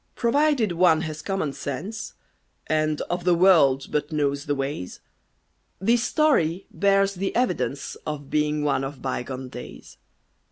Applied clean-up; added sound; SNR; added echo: none; none; none; none.